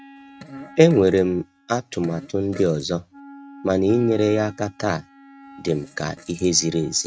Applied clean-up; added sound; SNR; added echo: neural mask model RNNoise.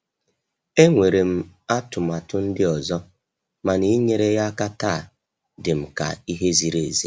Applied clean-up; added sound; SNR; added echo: none; none; none; none.